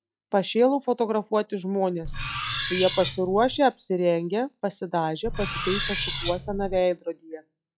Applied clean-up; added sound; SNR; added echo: classical method log-MMSE.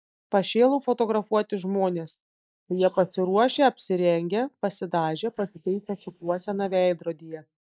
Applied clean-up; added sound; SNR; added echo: neural mask model Resemble Enhance denoiser.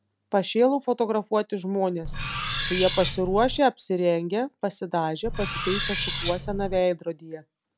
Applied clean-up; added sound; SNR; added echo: none; Cutlery, silverware; 4 dB; none.